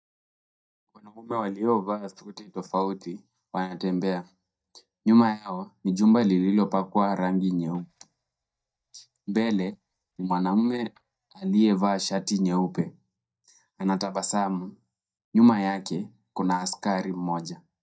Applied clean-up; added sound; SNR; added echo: neural mask model DeepFilterNet 3.